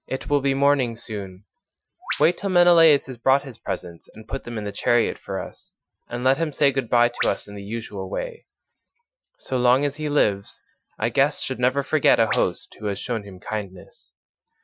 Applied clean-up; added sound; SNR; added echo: classical method Wiener filter.